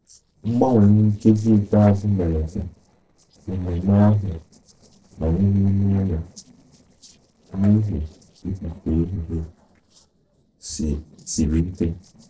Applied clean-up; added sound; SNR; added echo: neural separator model SepFormer DNS4.